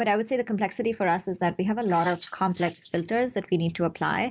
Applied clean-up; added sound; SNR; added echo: neural mask model Resemble Enhance denoiser.